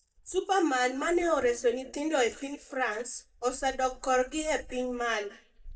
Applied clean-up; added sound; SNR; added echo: neural mask model DeepFilterNet 3.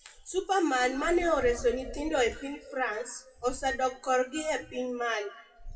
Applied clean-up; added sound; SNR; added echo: classical method WPE with log-MMSE.